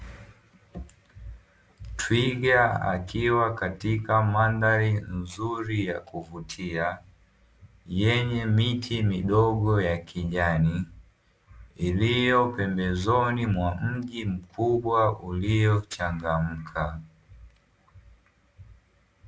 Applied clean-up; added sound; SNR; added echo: none; none; none; none.